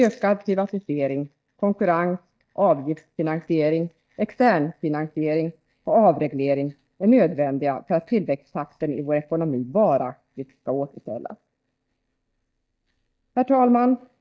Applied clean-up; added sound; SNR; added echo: neural mask model DeepFilterNet 3.